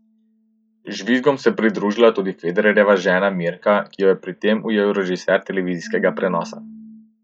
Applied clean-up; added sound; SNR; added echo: classical method log-MMSE.